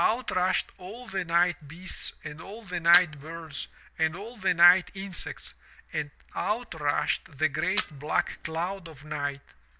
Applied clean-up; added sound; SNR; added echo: none; Camera; 12 dB; none.